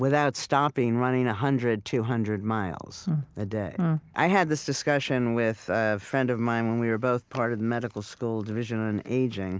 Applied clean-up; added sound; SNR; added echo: none; none; none; none.